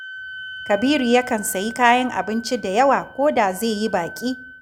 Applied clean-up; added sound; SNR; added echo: none; Wind instrument, woodwind instrument; 15 dB; none.